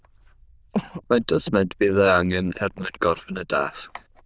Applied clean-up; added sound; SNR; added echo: neural diffusion model UNIVERSE++.